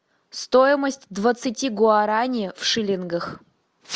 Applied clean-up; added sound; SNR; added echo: none; none; none; none.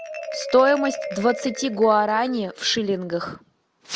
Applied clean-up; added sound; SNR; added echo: none; Marimba, xylophone; 12 dB; none.